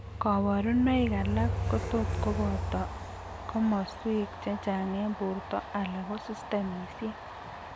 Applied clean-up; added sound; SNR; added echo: none; Train; 4 dB; none.